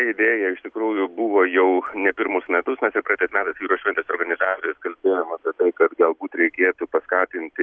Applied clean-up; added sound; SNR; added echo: none; none; none; none.